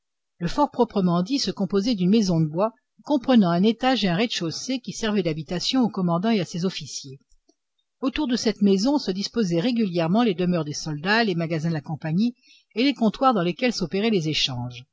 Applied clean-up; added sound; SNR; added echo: none; none; none; none.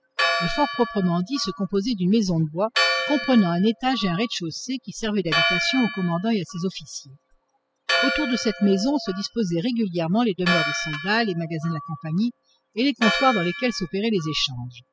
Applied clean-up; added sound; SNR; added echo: classical method spectral subtraction.